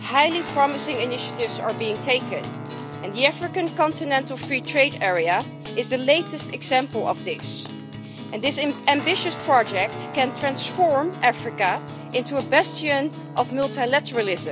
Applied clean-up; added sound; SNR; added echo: none; Acoustic guitar + Guitar; 10 dB; none.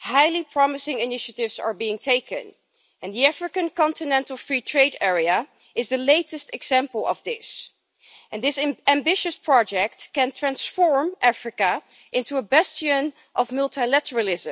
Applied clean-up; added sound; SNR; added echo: none; none; none; none.